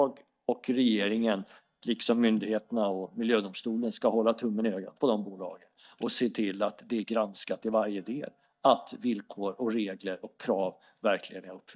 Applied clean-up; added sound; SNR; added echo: neural mask model DeepFilterNet 3.